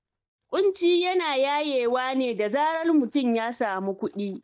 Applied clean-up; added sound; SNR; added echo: neural mask model DeepFilterNet 3.